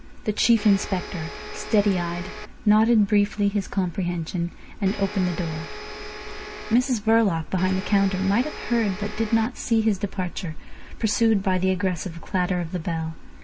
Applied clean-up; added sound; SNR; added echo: none; Domestic sounds, home sounds; 13 dB; none.